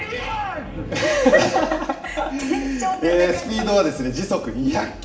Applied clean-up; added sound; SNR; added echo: none; none; none; reverberation time 0.8 s.